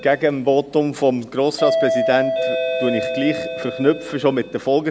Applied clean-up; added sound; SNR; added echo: none; Doorbell; 4 dB; none.